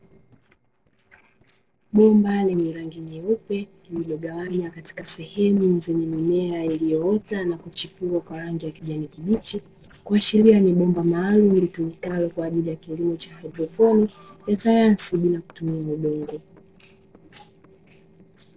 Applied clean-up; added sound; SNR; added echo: neural separator model SepFormer DNS4.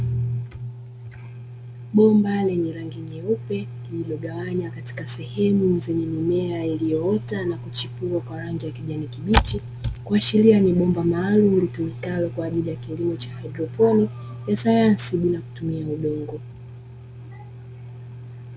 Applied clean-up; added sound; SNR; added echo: none; none; none; none.